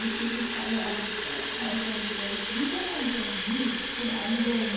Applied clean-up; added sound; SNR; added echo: none; Fill (with liquid) / Water tap, faucet; -2 dB; reverberation time 1.3 s.